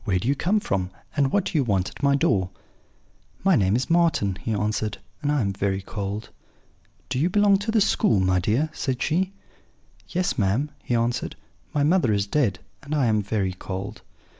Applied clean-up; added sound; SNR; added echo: none; none; none; none.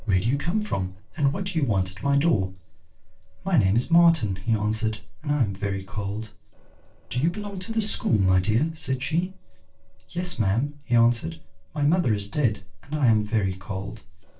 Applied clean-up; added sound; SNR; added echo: neural separator model SepFormer DNS4.